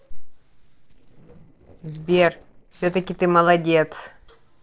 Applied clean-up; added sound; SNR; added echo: neural separator model SepFormer DNS4.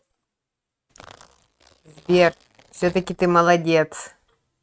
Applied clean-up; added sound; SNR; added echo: neural mask model RNNoise.